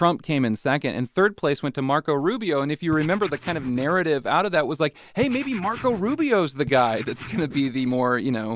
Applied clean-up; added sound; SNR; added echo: none; Writing; 14 dB; none.